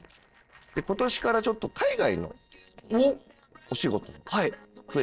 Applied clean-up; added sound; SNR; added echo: neural separator model SepFormer DNS4.